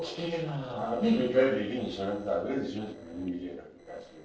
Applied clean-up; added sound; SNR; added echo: neural separator model SepFormer DNS4.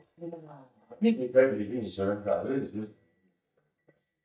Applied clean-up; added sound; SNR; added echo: neural mask model DeepFilterNet 3.